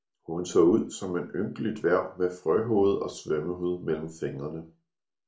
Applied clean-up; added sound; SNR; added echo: none; none; none; reverberation time 0.3 s.